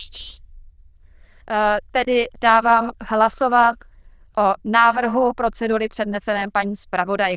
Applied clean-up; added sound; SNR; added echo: neural diffusion model UNIVERSE++.